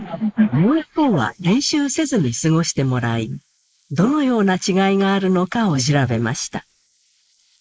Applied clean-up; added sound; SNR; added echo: neural mask model Resemble Enhance denoiser.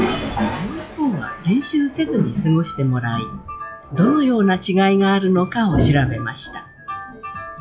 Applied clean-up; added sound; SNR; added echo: classical method log-MMSE.